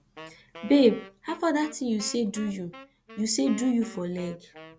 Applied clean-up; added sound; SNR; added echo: none; Wind instrument, woodwind instrument; 19 dB; none.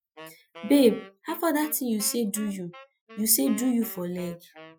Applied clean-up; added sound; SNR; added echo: classical method Wiener filter.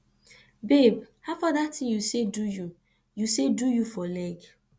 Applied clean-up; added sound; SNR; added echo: none; none; none; none.